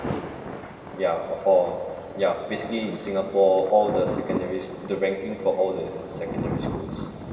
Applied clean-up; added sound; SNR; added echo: none; Thunder; 9 dB; reverberation time 2.6 s.